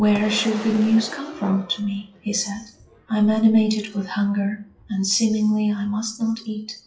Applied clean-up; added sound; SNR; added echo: classical method WPE with log-MMSE.